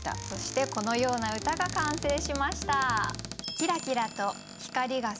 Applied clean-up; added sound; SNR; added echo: none; Cupboard open or close; 11 dB; none.